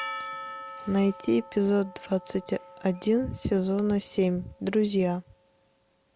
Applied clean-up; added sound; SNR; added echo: none; Percussion; 16 dB; none.